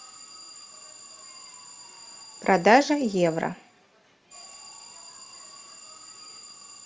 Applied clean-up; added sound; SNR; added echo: none; Alarm; 17 dB; none.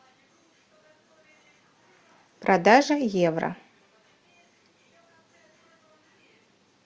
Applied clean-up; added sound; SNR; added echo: none; none; none; none.